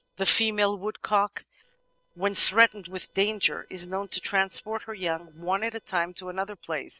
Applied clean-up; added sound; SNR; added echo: neural separator model SepFormer DNS4.